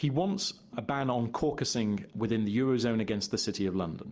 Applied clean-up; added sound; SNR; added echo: none; none; none; none.